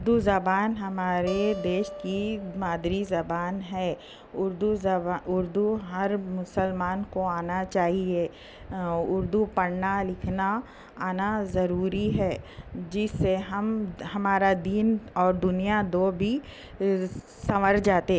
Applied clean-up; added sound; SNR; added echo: none; Acoustic guitar; 13 dB; none.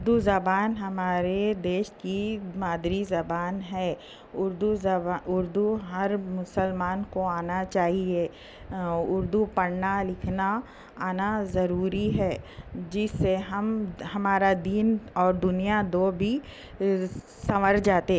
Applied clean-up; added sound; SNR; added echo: none; none; none; none.